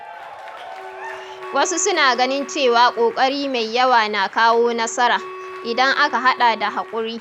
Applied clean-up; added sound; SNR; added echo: none; Wind instrument, woodwind instrument + Applause / Cheering; 16 dB; none.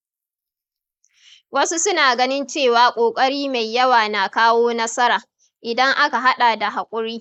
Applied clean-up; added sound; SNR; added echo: neural mask model Resemble Enhance denoiser.